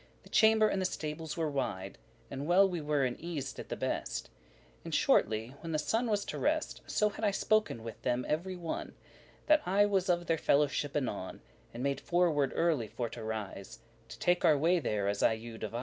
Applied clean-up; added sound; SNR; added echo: none; none; none; none.